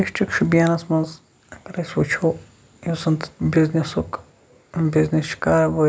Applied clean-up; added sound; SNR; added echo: none; none; none; none.